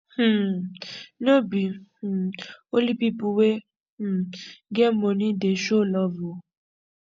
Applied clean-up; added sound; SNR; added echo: none; none; none; none.